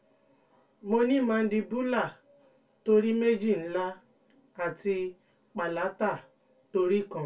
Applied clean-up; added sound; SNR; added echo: none; none; none; reverberation time 0.2 s.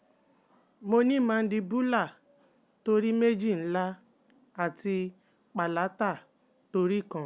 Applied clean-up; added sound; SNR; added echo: none; none; none; none.